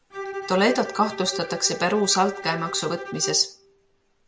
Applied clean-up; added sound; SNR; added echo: none; Bowed string instrument; 11 dB; none.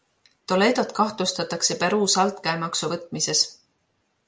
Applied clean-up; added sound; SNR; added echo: none; none; none; none.